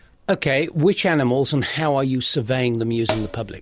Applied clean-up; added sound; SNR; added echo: none; Hi-hat; 7 dB; none.